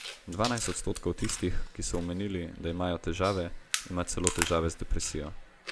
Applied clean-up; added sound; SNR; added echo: none; Chewing, mastication; 7 dB; none.